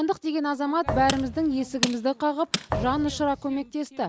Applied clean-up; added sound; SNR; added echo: none; Tools + Thump, thud; 7 dB; none.